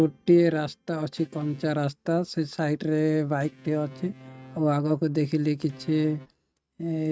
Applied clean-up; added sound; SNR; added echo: neural mask model RNNoise.